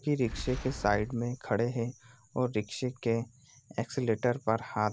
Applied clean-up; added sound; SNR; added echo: none; Boom; 13 dB; none.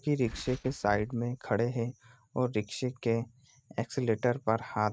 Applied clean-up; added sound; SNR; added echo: neural mask model RNNoise.